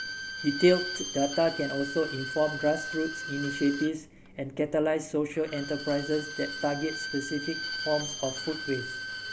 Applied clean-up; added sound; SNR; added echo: none; Bowed string instrument; 8 dB; none.